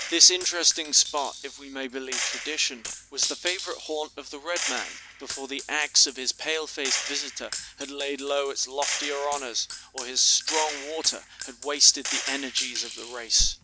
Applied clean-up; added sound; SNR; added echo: none; Gunshot, gunfire; 8 dB; none.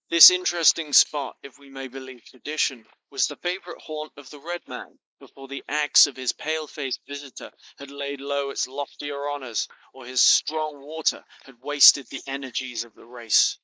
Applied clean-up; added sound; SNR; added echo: neural mask model Resemble Enhance denoiser.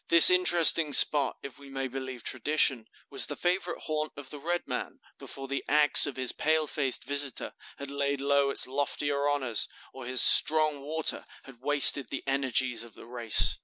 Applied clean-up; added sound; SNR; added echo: none; none; none; none.